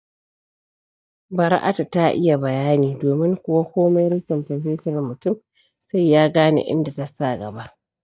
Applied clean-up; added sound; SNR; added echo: neural mask model DeepFilterNet 3.